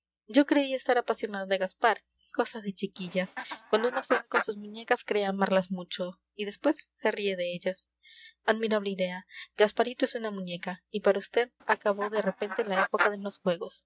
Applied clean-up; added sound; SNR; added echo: neural mask model RNNoise.